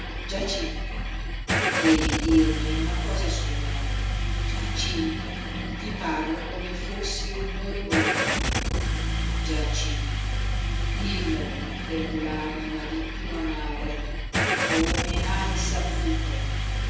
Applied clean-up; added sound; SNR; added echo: none; Engine starting / Car; -4 dB; reverberation time 1.1 s.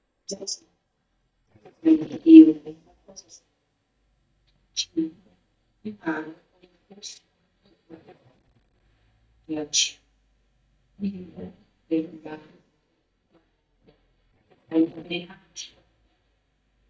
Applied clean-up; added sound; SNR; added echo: neural mask model DeepFilterNet 3.